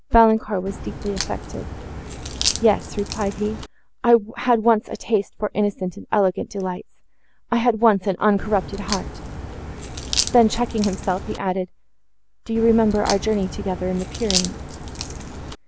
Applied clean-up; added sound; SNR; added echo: none; Crack; 7 dB; none.